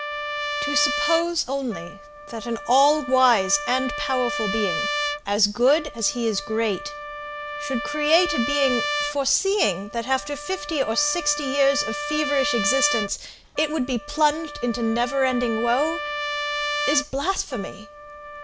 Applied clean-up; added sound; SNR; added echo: none; Trumpet; 6 dB; none.